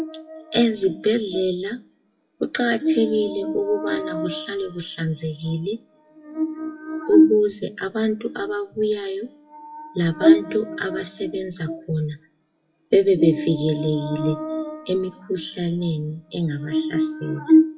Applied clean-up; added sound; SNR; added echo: classical method WPE with log-MMSE.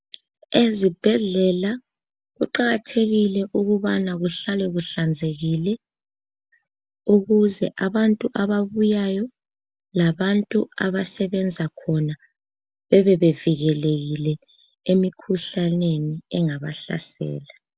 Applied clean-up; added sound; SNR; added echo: none; none; none; none.